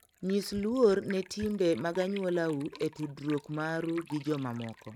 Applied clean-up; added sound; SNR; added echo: neural mask model RNNoise.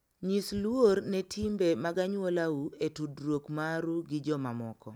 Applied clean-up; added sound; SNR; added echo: none; none; none; none.